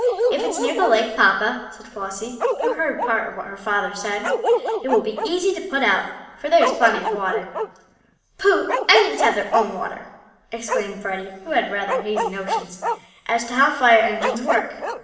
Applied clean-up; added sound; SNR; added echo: none; Bark; 4 dB; reverberation time 1.1 s.